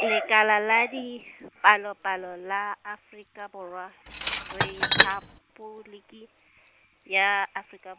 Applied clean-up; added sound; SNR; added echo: none; Tools; -2 dB; none.